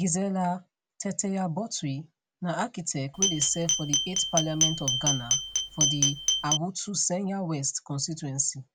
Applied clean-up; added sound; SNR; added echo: none; Glass; -3 dB; none.